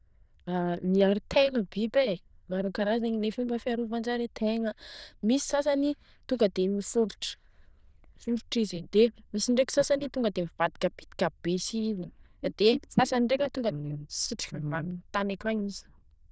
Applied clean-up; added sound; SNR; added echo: neural diffusion model UNIVERSE++.